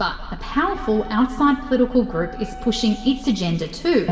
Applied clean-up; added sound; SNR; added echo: none; Wind instrument, woodwind instrument; 19 dB; reverberation time 1.8 s.